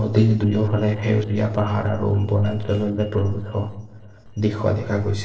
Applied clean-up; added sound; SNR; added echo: neural separator model SepFormer DNS4.